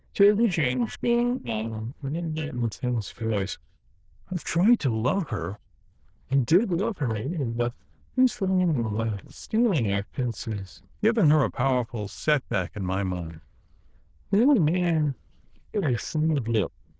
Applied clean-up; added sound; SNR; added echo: neural diffusion model UNIVERSE++.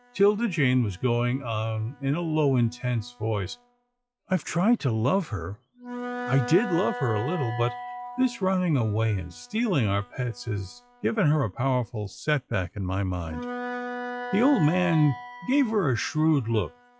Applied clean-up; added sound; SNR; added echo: classical method log-MMSE.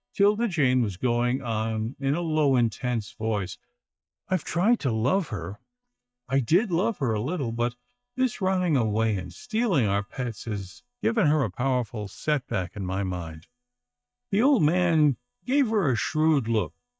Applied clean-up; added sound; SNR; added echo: neural mask model DeepFilterNet 3.